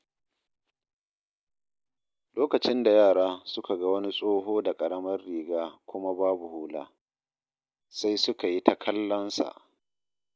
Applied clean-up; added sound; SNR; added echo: none; none; none; none.